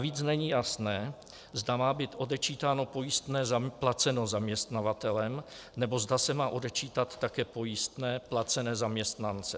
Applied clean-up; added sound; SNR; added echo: none; none; none; none.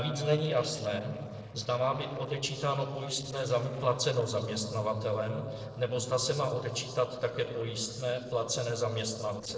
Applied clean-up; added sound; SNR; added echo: neural separator model SepFormer DNS4.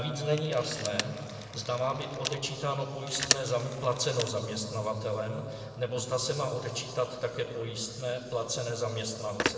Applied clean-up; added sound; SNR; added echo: none; Telephone; 7 dB; reverberation time 2.5 s.